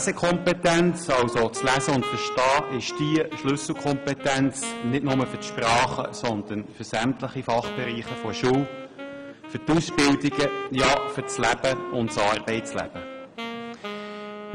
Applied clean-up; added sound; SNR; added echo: none; Wind instrument, woodwind instrument; 10 dB; none.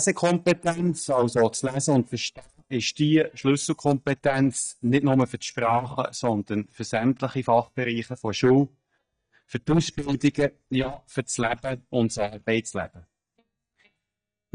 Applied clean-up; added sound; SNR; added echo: neural mask model DeepFilterNet 3.